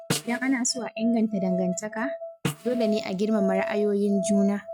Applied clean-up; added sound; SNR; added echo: neural mask model RNNoise.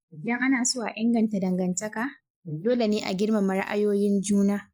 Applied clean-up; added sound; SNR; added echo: neural mask model Resemble Enhance denoiser.